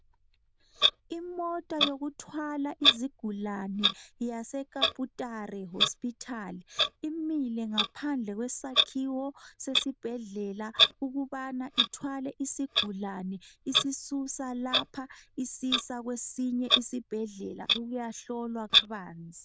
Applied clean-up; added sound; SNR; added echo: neural diffusion model UNIVERSE++.